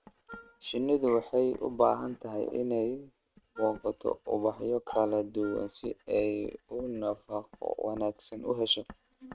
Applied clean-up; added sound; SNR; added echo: neural mask model RNNoise.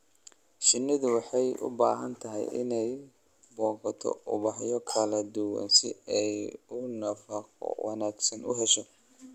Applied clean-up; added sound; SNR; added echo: none; none; none; none.